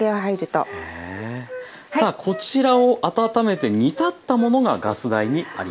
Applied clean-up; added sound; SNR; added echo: none; Wind instrument, woodwind instrument; 18 dB; none.